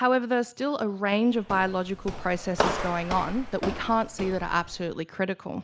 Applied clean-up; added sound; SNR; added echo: none; Walk, footsteps; 6 dB; none.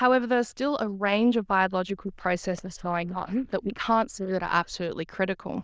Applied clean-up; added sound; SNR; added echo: neural diffusion model UNIVERSE++.